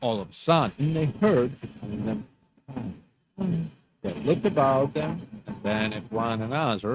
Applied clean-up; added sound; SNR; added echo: neural mask model RNNoise.